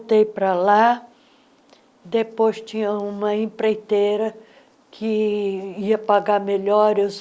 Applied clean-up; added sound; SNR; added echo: none; none; none; none.